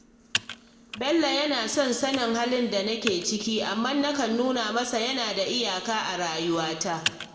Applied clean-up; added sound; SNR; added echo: none; Computer keyboard; 13 dB; reverberation time 1.3 s.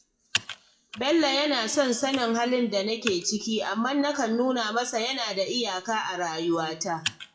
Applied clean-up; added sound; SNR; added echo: classical method WPE with log-MMSE.